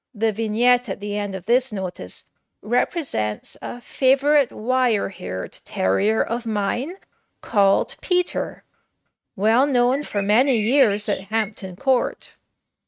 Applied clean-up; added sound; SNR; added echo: neural mask model RNNoise.